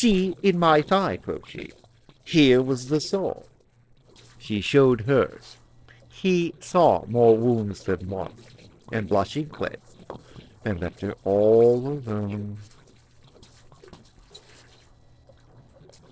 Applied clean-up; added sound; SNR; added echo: neural separator model SepFormer DNS4.